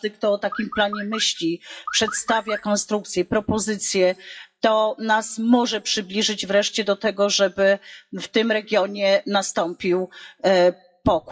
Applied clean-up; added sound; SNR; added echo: classical method WPE with log-MMSE.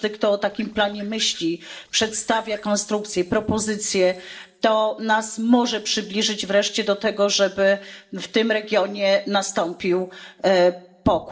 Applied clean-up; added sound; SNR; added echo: neural separator model SepFormer DNS4.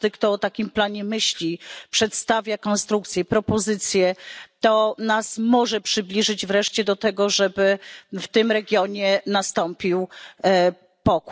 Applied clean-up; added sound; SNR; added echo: none; none; none; none.